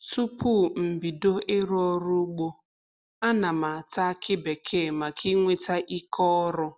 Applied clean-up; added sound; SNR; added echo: none; none; none; none.